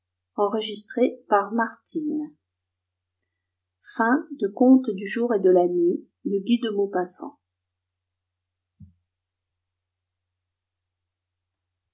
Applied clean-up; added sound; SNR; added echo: none; none; none; none.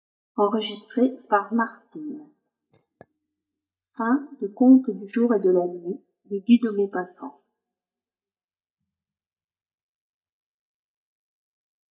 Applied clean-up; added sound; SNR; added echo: neural mask model DeepFilterNet 3.